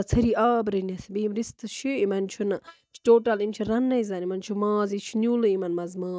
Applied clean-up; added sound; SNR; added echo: neural mask model DeepFilterNet 3.